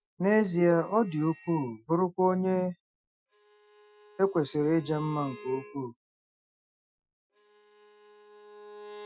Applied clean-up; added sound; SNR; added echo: classical method Wiener filter.